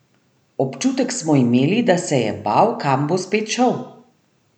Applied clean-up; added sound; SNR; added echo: none; none; none; none.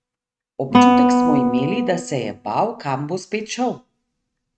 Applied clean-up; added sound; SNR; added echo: neural mask model RNNoise.